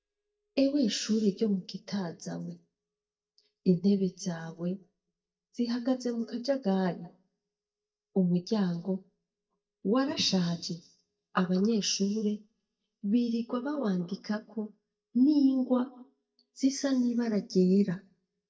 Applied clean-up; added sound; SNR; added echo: neural mask model DeepFilterNet 3.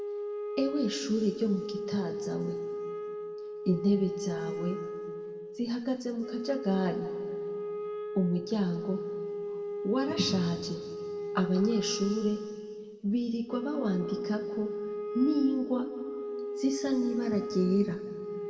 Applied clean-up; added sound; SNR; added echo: none; Wind instrument, woodwind instrument; 5 dB; reverberation time 1.7 s.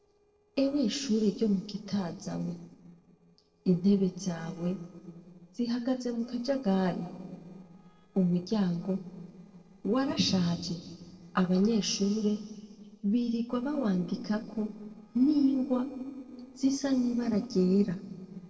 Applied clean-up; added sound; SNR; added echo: neural separator model SepFormer DNS4.